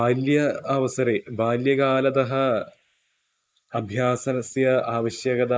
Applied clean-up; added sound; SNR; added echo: neural mask model Resemble Enhance denoiser.